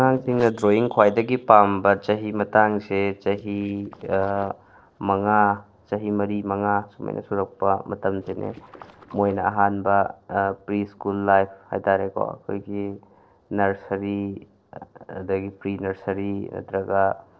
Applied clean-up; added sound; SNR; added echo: neural separator model SepFormer DNS4.